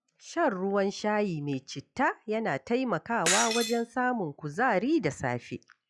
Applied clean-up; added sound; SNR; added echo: classical method log-MMSE.